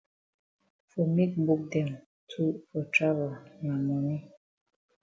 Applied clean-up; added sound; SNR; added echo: none; none; none; none.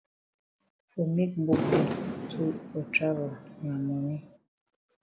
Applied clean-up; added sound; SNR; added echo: none; Fireworks; 1 dB; none.